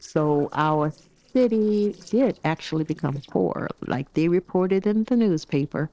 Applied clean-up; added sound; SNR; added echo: neural separator model SepFormer DNS4.